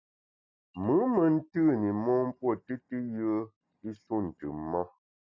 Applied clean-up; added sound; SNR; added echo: neural mask model DeepFilterNet 3.